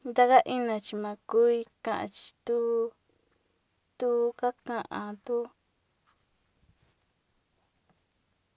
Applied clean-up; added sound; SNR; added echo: none; none; none; none.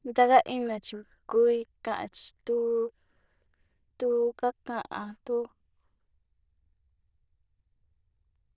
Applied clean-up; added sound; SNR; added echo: neural diffusion model UNIVERSE++.